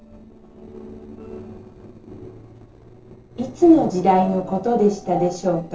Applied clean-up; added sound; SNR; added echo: neural separator model SepFormer DNS4.